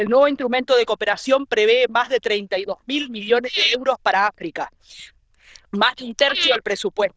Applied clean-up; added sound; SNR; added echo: neural diffusion model UNIVERSE++.